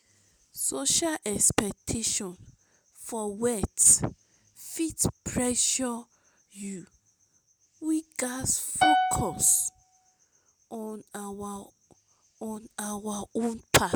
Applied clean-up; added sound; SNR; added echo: none; Piano; -2 dB; none.